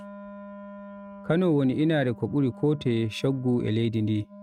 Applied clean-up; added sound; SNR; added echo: neural mask model RNNoise.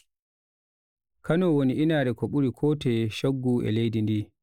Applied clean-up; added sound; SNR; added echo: neural mask model Resemble Enhance denoiser.